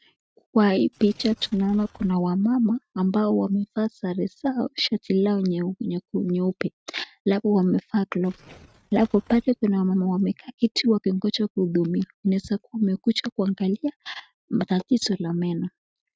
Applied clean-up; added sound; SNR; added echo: neural mask model RNNoise.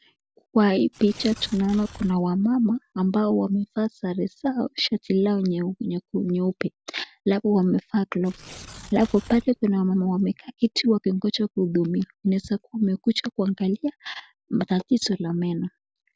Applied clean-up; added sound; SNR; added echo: none; Tearing; 18 dB; none.